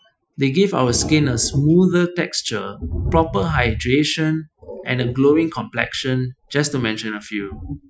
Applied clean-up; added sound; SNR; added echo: classical method Wiener filter.